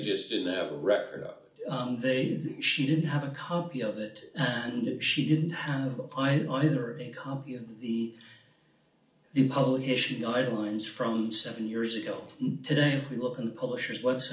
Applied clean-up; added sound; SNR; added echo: none; none; none; reverberation time 0.4 s.